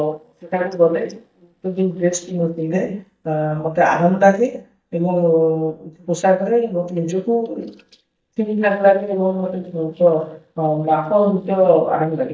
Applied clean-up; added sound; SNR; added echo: neural mask model DeepFilterNet 3.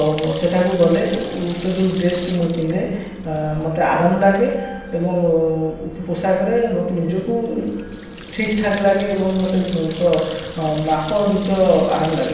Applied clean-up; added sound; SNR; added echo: none; Sink (filling or washing) / Water tap, faucet; 16 dB; reverberation time 0.6 s.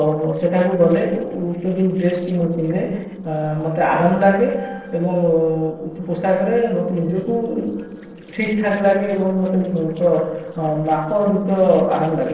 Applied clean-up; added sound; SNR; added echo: neural separator model SepFormer DNS4.